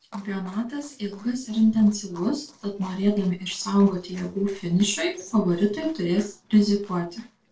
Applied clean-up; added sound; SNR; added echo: neural separator model SepFormer DNS4.